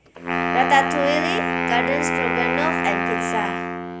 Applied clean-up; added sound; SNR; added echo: none; Wind instrument, woodwind instrument; -1 dB; none.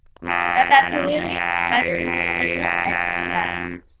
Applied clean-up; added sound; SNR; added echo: neural diffusion model UNIVERSE++.